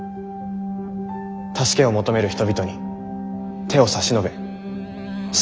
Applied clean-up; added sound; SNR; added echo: none; none; none; none.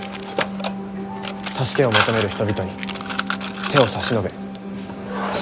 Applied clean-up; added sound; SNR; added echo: none; Mechanisms; 3 dB; none.